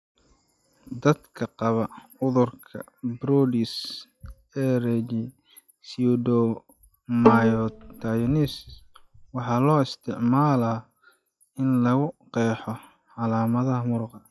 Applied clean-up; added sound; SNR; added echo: classical method log-MMSE.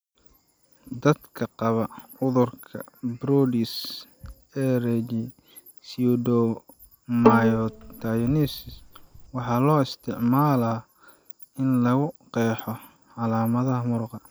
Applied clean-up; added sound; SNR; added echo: none; Bowed string instrument; 2 dB; none.